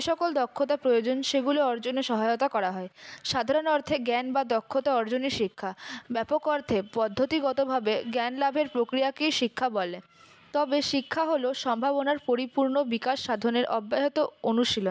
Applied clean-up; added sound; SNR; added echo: none; none; none; none.